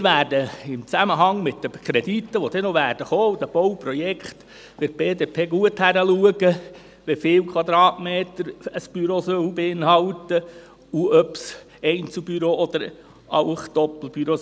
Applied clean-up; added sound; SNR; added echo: none; none; none; none.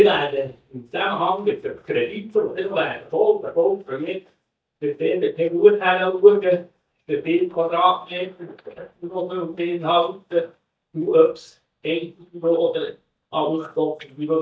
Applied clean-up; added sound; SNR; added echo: neural mask model DeepFilterNet 3.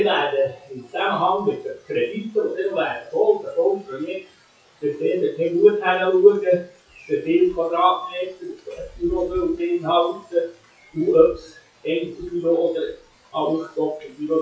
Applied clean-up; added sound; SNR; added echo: classical method WPE with log-MMSE.